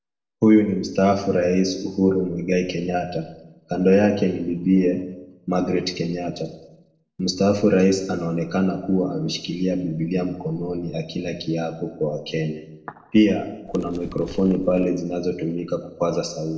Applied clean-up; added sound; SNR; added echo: neural separator model SepFormer DNS4.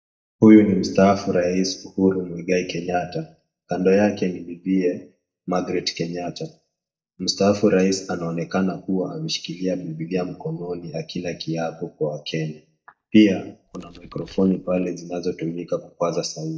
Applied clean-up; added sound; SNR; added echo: neural mask model DeepFilterNet 3.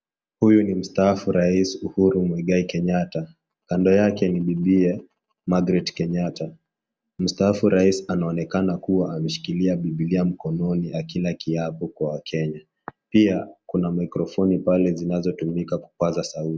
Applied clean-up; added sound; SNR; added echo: none; none; none; none.